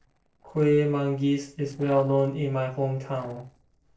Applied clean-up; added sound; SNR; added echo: neural separator model SepFormer DNS4.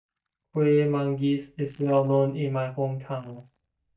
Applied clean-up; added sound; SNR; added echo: neural mask model DeepFilterNet 3.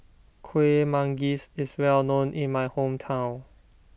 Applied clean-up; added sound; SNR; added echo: none; none; none; none.